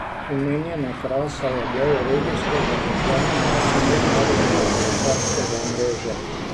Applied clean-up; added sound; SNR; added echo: none; Fixed-wing aircraft, airplane; -3 dB; none.